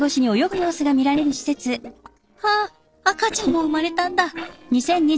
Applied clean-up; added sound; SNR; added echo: neural separator model SepFormer DNS4.